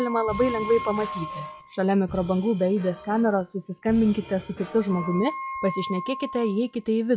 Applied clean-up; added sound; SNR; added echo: classical method log-MMSE.